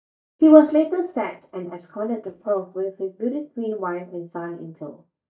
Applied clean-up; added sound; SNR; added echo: neural mask model DeepFilterNet 3.